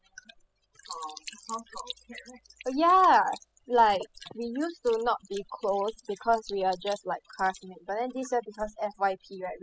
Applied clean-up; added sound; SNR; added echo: classical method spectral subtraction.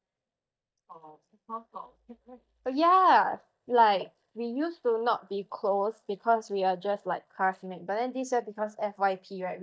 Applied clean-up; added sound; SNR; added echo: neural mask model DeepFilterNet 3.